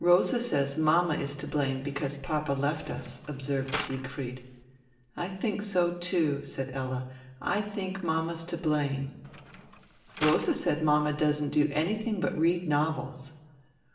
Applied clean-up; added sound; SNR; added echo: none; Mechanisms; 11 dB; reverberation time 0.9 s.